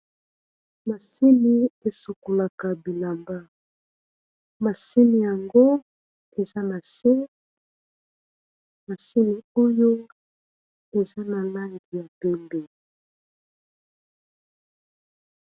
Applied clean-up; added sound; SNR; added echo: none; none; none; none.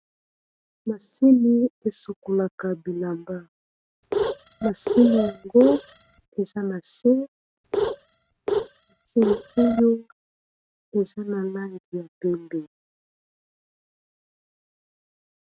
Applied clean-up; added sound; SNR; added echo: neural mask model RNNoise.